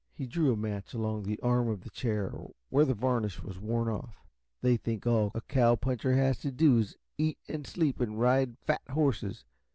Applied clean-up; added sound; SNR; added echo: none; none; none; none.